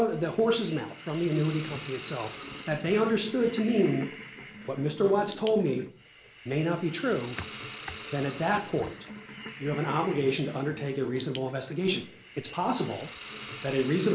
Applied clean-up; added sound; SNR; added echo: none; Hiss; 13 dB; none.